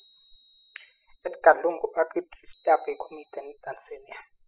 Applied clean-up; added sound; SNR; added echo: classical method spectral subtraction.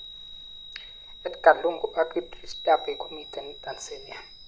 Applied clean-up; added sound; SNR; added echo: none; Chime; 15 dB; none.